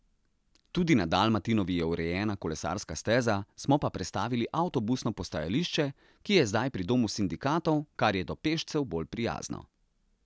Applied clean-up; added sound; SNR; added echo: none; none; none; none.